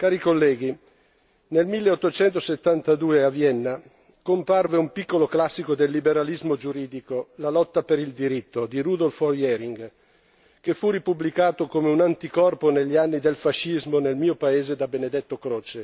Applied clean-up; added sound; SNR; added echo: none; none; none; none.